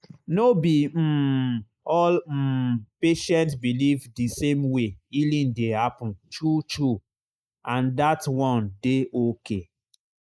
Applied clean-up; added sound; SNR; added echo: neural mask model Resemble Enhance denoiser.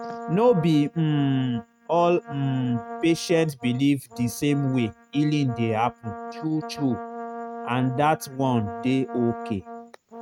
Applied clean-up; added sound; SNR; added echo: neural mask model RNNoise.